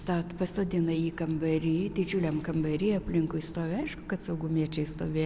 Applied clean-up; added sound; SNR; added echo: none; none; none; none.